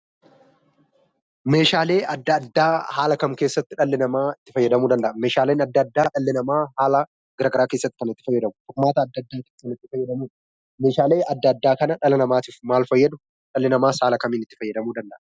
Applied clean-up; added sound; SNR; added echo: none; none; none; none.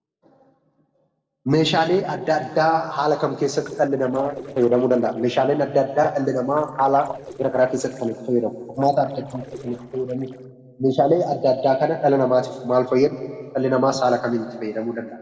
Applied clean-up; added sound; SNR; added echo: neural separator model SepFormer DNS4.